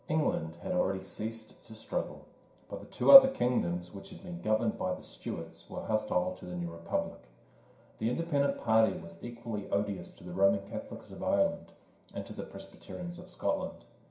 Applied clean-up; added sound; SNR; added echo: none; none; none; reverberation time 0.5 s.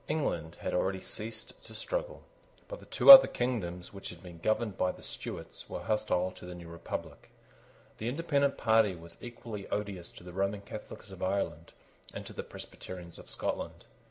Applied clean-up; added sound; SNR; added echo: none; none; none; none.